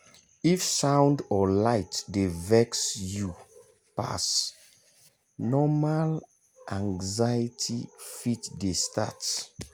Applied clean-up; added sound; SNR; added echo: none; none; none; none.